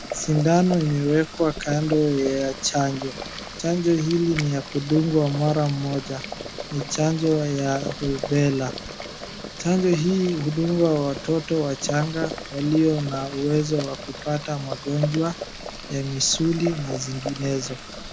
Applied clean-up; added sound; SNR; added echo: none; Boiling; 11 dB; none.